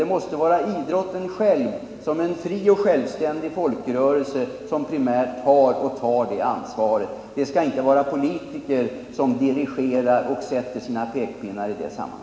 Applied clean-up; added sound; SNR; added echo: none; none; none; reverberation time 2.4 s.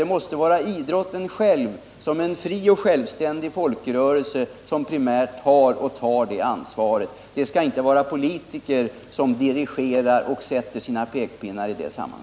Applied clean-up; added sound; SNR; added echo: none; none; none; none.